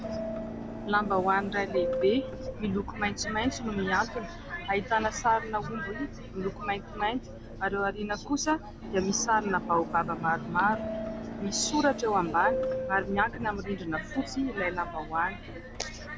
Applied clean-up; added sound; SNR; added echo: none; Subway, metro, underground; 7 dB; none.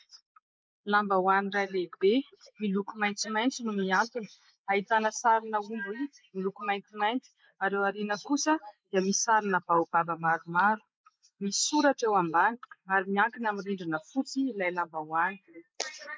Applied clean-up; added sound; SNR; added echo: neural mask model Resemble Enhance denoiser.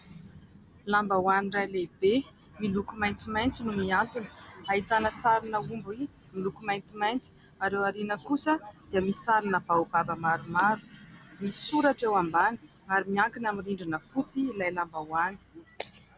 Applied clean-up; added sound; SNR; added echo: none; none; none; none.